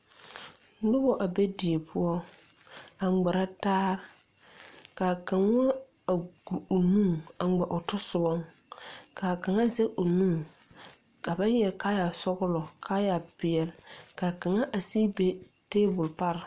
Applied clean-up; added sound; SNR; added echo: none; none; none; none.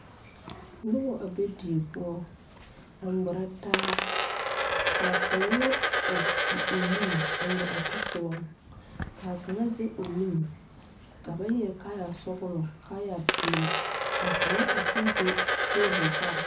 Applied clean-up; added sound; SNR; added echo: none; Coin (dropping); -2 dB; reverberation time 0.4 s.